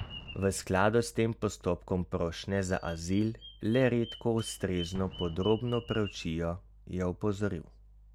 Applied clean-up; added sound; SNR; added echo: none; Bird vocalization, bird call, bird song + Explosion; 17 dB; none.